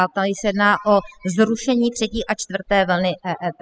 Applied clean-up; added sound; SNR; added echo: classical method spectral subtraction.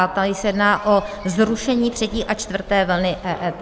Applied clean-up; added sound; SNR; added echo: none; Walk, footsteps / Insect; 18 dB; none.